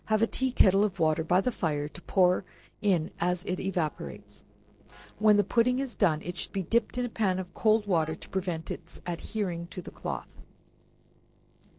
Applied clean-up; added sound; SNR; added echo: neural separator model SepFormer DNS4.